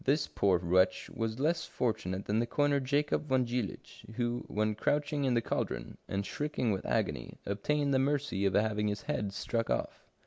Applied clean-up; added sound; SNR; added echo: none; none; none; none.